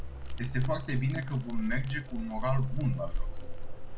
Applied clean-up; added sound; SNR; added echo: none; Crackle; -1 dB; none.